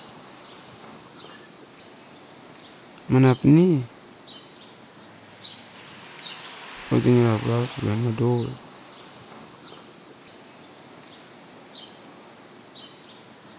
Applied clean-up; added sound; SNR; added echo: none; Bird; 16 dB; none.